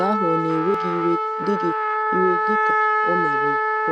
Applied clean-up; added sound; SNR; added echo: none; Trumpet; -4 dB; none.